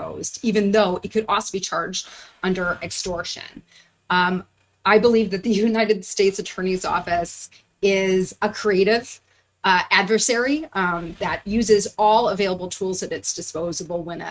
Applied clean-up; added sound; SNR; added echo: neural mask model RNNoise.